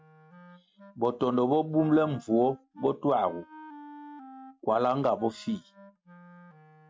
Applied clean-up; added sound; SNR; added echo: neural mask model RNNoise.